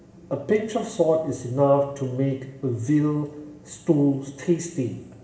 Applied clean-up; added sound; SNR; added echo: none; none; none; reverberation time 0.8 s.